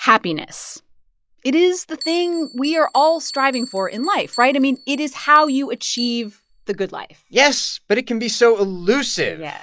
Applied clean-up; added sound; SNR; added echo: classical method log-MMSE.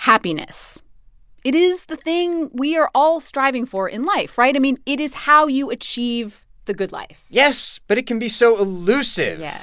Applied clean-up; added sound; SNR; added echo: none; Bell; 16 dB; none.